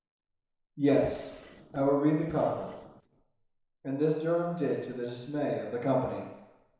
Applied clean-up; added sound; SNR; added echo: neural separator model SepFormer DNS4.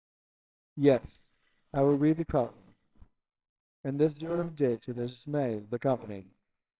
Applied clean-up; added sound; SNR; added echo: neural separator model SepFormer WHAMR!.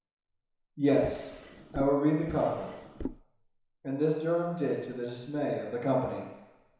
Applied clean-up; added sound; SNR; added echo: none; Drawer open or close; 11 dB; reverberation time 1.0 s.